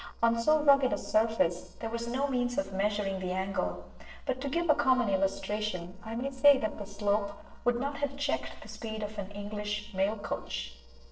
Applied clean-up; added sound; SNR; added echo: neural separator model SepFormer DNS4.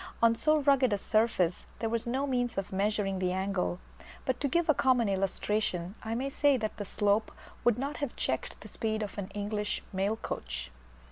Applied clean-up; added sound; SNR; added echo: none; none; none; none.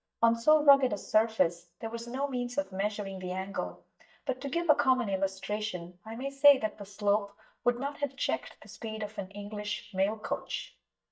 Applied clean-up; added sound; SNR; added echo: neural mask model DeepFilterNet 3.